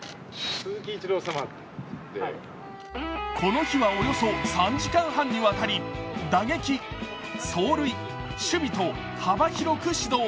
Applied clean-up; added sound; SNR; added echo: none; Wind instrument, woodwind instrument; 19 dB; none.